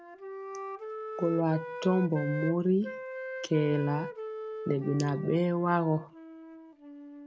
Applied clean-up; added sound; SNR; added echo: none; Wind instrument, woodwind instrument; 9 dB; none.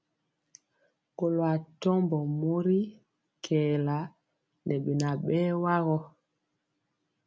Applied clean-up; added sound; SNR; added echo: none; none; none; none.